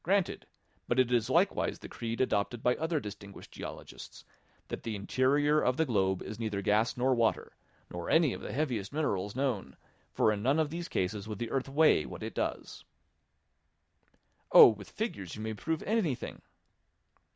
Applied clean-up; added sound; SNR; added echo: none; none; none; none.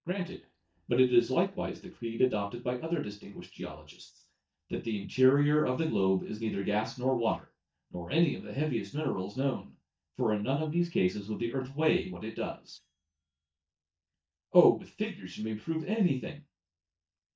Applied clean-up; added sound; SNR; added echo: neural mask model DeepFilterNet 3.